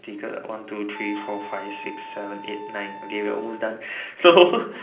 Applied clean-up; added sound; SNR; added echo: none; Wind instrument, woodwind instrument; 16 dB; reverberation time 0.5 s.